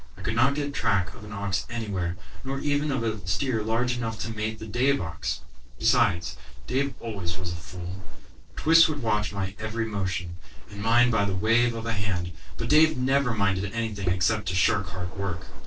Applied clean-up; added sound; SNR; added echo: neural separator model SepFormer DNS4.